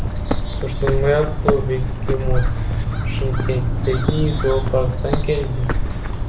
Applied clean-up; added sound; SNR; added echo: none; Bird; -3 dB; none.